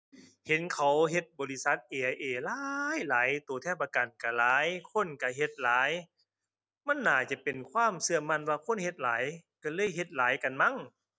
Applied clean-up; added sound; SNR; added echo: none; none; none; none.